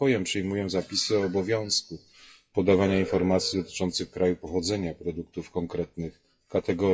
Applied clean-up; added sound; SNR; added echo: classical method WPE with log-MMSE.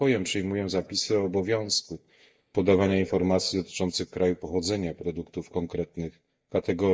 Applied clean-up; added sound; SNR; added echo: neural mask model DeepFilterNet 3.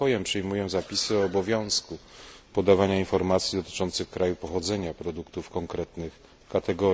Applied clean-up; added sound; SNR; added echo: none; none; none; none.